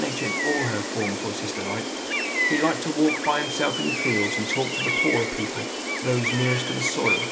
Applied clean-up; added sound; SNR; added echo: none; Gull, seagull; 0 dB; reverberation time 1.1 s.